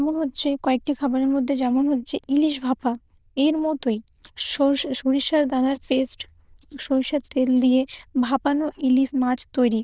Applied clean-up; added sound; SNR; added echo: neural diffusion model UNIVERSE++.